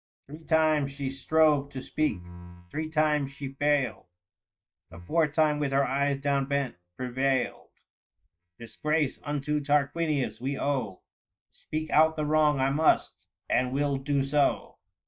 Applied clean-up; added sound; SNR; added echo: neural mask model DeepFilterNet 3.